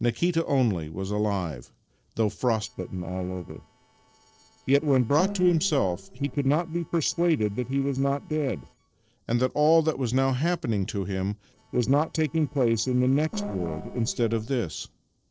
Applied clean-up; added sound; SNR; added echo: neural separator model SepFormer DNS4.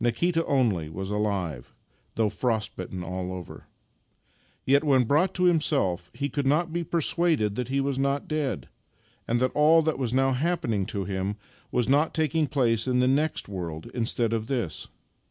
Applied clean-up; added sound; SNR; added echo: none; none; none; none.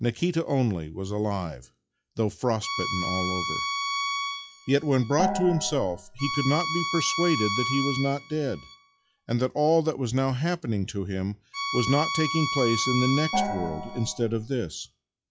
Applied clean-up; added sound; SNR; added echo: classical method log-MMSE.